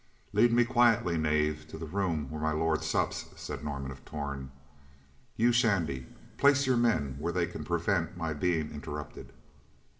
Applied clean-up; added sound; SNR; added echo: none; none; none; reverberation time 2.0 s.